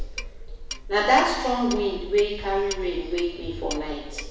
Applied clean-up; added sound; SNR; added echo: none; Clock; 9 dB; reverberation time 1.0 s.